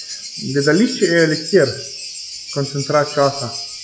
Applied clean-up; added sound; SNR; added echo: classical method log-MMSE.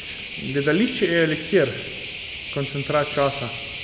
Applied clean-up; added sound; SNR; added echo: none; Cricket; -5 dB; none.